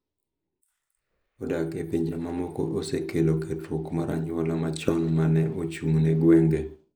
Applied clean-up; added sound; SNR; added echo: neural mask model Resemble Enhance denoiser.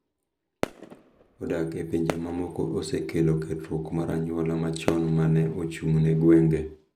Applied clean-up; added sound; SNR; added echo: none; Fireworks; 13 dB; none.